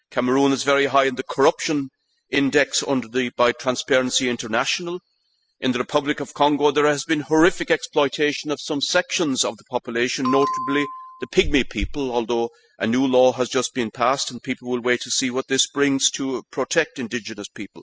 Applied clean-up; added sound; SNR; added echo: classical method spectral subtraction.